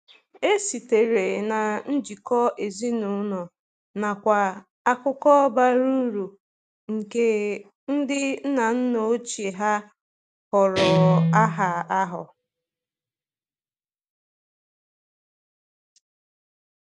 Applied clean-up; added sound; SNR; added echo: none; Guitar; 2 dB; none.